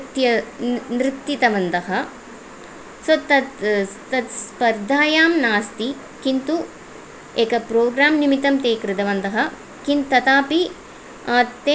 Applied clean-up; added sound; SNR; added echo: none; none; none; none.